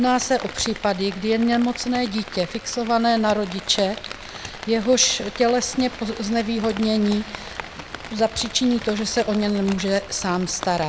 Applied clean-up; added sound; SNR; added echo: none; Rain; 14 dB; none.